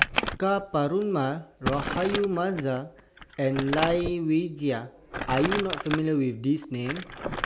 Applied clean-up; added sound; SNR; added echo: none; Crumpling, crinkling; 6 dB; none.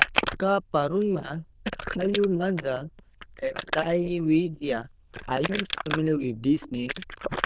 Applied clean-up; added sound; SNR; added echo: neural diffusion model UNIVERSE++.